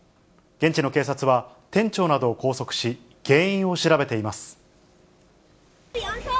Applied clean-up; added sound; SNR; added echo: none; none; none; none.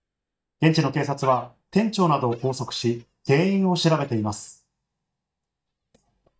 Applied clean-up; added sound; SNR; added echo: neural mask model DeepFilterNet 3.